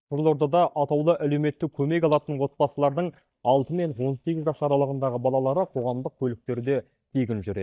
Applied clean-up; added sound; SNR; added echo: neural mask model DeepFilterNet 3.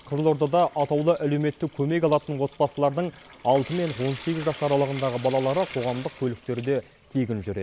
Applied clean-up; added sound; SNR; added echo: none; Trickle, dribble / Sink (filling or washing) / Water tap, faucet; 19 dB; none.